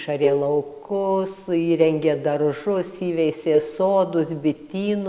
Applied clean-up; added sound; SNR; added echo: neural mask model Resemble Enhance denoiser.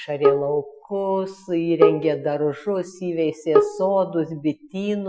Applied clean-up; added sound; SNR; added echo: classical method Wiener filter.